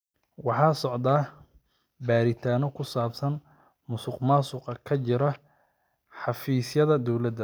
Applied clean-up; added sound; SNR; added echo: none; none; none; none.